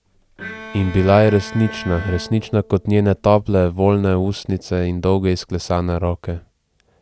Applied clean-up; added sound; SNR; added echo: none; Bowed string instrument; 16 dB; none.